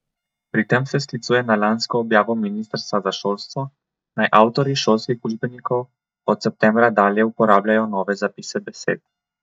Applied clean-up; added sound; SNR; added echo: neural mask model DeepFilterNet 3.